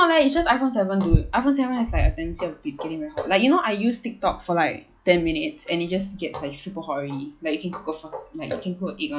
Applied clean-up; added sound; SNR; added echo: classical method log-MMSE.